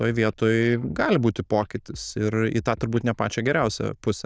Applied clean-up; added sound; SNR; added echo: neural diffusion model UNIVERSE++.